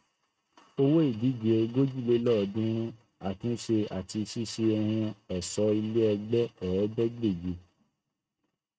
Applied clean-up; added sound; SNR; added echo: neural mask model RNNoise.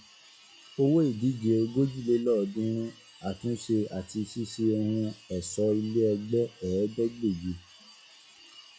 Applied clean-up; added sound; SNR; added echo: classical method log-MMSE.